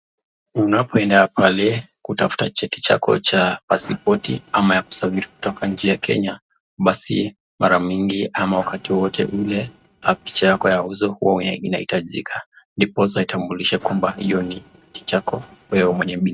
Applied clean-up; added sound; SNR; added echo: neural mask model RNNoise.